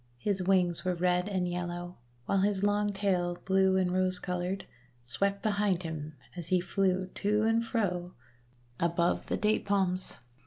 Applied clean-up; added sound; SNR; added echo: none; none; none; none.